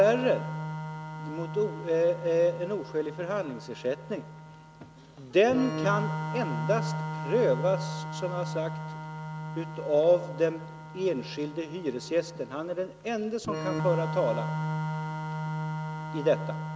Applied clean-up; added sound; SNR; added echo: none; Organ; 5 dB; none.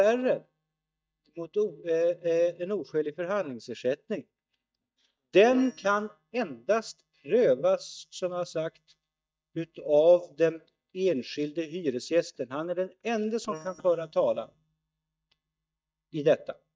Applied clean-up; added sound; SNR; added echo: neural mask model DeepFilterNet 3.